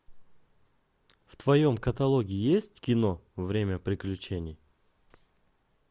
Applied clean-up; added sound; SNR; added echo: none; none; none; none.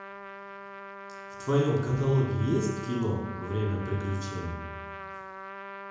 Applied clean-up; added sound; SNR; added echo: none; Trumpet; 11 dB; reverberation time 0.8 s.